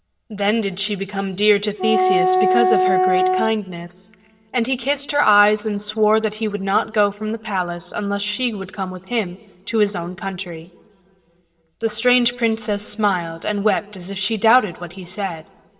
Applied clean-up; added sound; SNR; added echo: none; Wind instrument, woodwind instrument; -2 dB; reverberation time 1.6 s.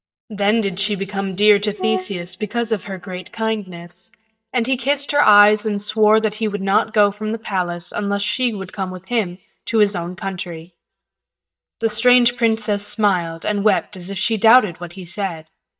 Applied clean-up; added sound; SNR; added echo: neural mask model DeepFilterNet 3.